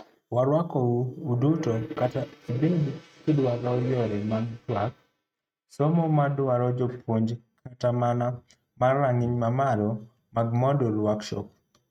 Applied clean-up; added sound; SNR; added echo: neural mask model RNNoise.